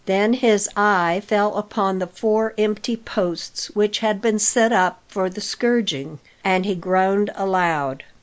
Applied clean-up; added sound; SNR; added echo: none; none; none; none.